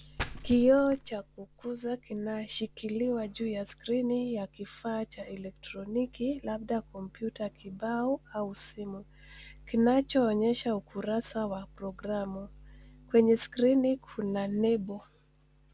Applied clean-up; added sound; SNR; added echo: none; Splash, splatter; 13 dB; none.